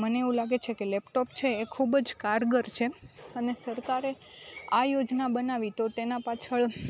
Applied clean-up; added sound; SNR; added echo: none; none; none; none.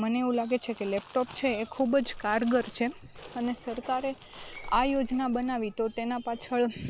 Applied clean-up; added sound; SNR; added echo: none; Crumpling, crinkling; 17 dB; none.